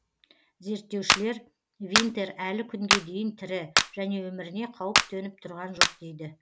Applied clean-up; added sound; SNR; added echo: none; Clapping; -5 dB; none.